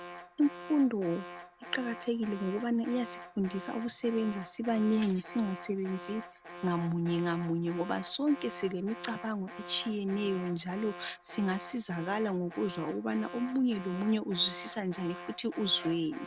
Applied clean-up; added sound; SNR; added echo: none; Alarm; 14 dB; none.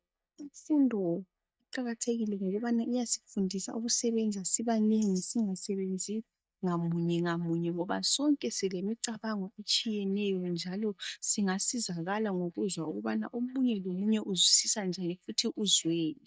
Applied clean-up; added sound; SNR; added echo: neural mask model DeepFilterNet 3.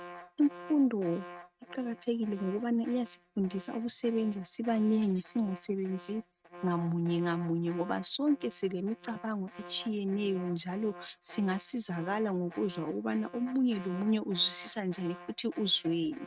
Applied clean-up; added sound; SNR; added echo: neural mask model RNNoise.